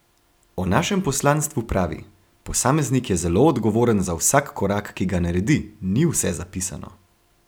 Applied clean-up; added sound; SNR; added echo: none; none; none; none.